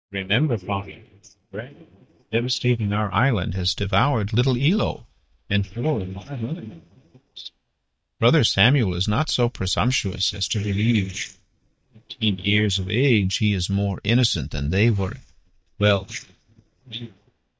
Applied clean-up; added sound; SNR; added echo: neural mask model DeepFilterNet 3.